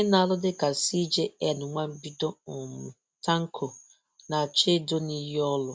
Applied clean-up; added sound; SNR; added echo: none; none; none; none.